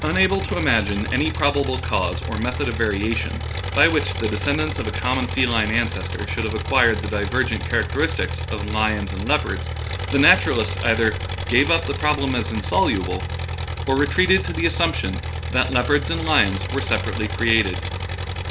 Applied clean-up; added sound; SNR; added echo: none; Engine; 3 dB; none.